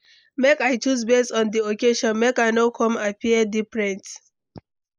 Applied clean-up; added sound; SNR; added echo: neural mask model Resemble Enhance denoiser.